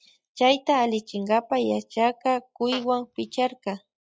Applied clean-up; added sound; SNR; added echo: classical method log-MMSE.